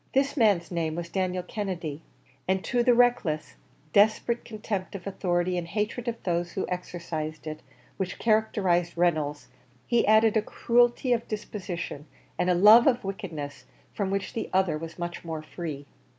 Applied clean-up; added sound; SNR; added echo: none; none; none; none.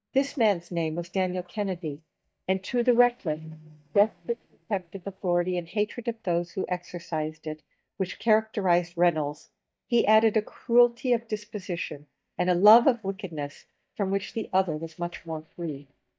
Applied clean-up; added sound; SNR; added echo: neural mask model DeepFilterNet 3.